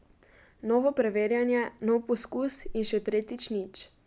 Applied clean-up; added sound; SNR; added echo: none; none; none; none.